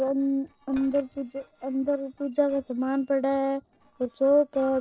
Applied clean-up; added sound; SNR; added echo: neural separator model SepFormer DNS4.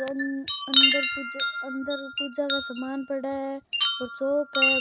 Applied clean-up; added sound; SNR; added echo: none; Wind chime; -3 dB; none.